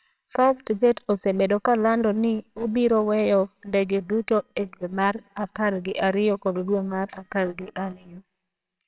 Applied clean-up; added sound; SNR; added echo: neural separator model SepFormer WHAMR!.